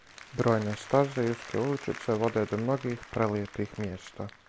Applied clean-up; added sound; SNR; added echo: none; Applause; 17 dB; none.